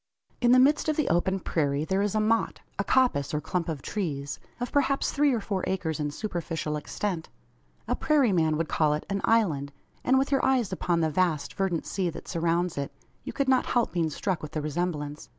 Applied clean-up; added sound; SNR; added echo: none; none; none; none.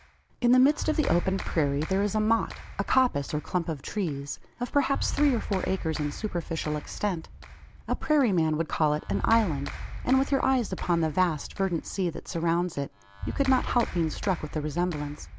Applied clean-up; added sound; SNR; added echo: none; Clapping; 10 dB; none.